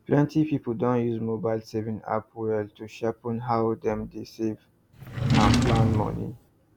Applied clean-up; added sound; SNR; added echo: none; Drawer open or close; -3 dB; none.